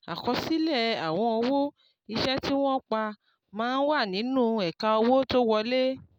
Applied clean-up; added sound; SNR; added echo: none; none; none; none.